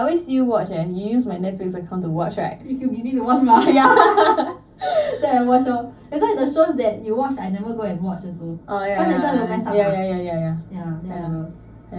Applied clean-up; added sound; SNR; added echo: none; none; none; reverberation time 0.4 s.